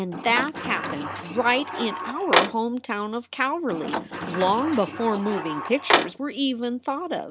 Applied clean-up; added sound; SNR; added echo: none; Sliding door; 1 dB; none.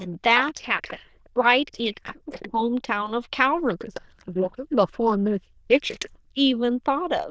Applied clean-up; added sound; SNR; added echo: neural diffusion model UNIVERSE++.